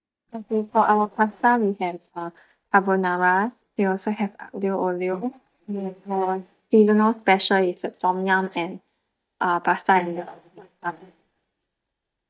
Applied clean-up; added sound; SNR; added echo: neural mask model DeepFilterNet 3.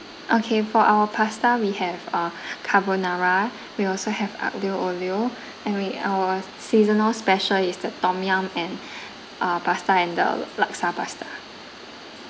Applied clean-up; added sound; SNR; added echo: none; none; none; none.